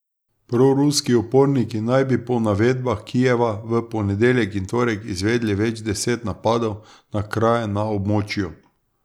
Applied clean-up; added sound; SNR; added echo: none; none; none; none.